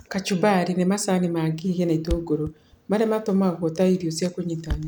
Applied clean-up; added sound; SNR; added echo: none; Thump, thud; 14 dB; none.